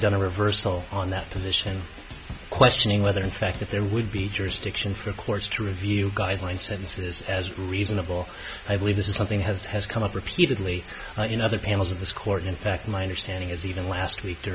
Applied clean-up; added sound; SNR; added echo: none; Drum / Drum kit; 15 dB; none.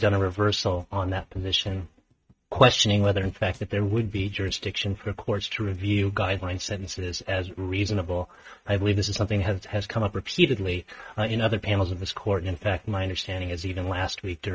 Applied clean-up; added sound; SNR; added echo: neural mask model RNNoise.